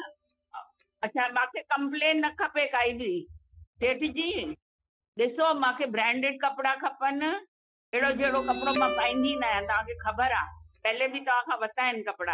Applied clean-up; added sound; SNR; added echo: classical method Wiener filter.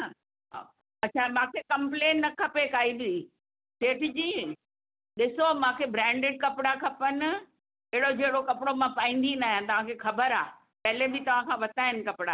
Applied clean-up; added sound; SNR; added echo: none; none; none; none.